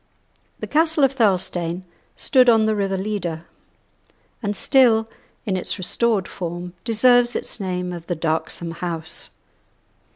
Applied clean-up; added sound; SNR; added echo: none; none; none; none.